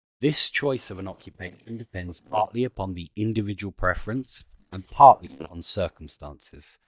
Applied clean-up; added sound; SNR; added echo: neural mask model DeepFilterNet 3.